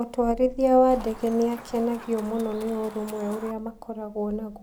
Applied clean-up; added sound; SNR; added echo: none; Thunder + Chicken, rooster; 17 dB; none.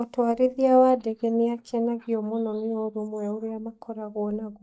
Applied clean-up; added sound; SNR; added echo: neural mask model DeepFilterNet 3.